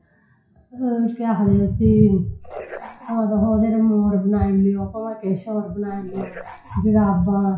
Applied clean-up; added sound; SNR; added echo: classical method WPE with log-MMSE.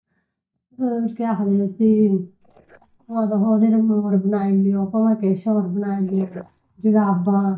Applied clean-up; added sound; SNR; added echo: neural mask model DeepFilterNet 3.